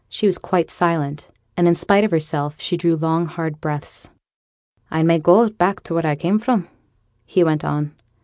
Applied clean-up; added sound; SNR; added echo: none; none; none; none.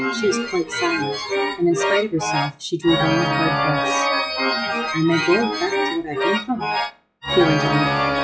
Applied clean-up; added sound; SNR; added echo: classical method WPE with log-MMSE.